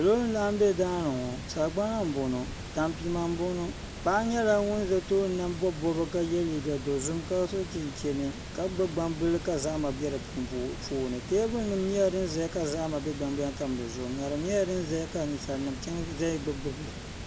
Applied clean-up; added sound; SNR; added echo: none; Water; 10 dB; none.